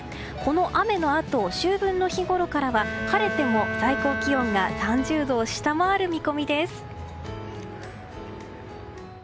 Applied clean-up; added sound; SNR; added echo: none; Bowed string instrument; 6 dB; none.